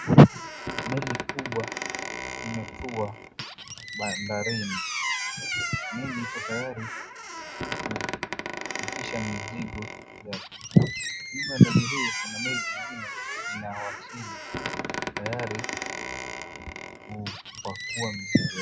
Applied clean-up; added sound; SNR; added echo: none; Squeak; 5 dB; none.